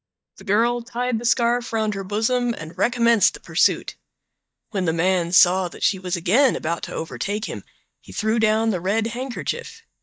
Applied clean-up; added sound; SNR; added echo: neural mask model DeepFilterNet 3.